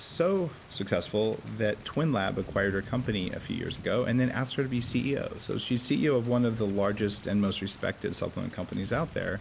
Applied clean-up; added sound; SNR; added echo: none; Thunder / Rain; 16 dB; none.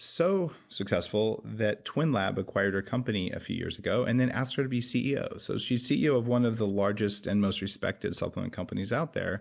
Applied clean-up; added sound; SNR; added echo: none; none; none; none.